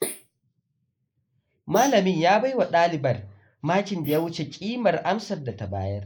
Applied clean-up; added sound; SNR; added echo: neural mask model Resemble Enhance denoiser.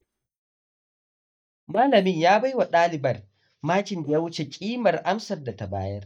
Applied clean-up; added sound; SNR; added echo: neural mask model DeepFilterNet 3.